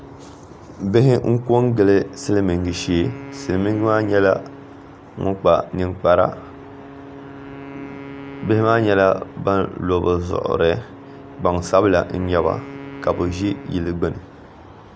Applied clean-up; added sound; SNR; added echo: none; Wind instrument, woodwind instrument; 18 dB; none.